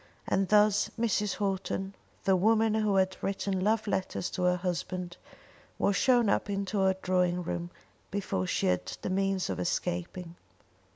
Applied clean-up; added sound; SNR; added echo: none; none; none; none.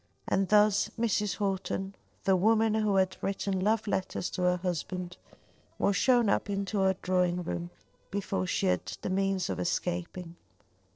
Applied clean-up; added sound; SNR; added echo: neural separator model SepFormer DNS4.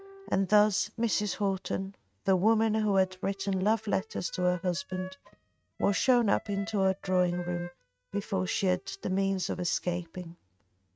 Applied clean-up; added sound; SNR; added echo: neural mask model RNNoise.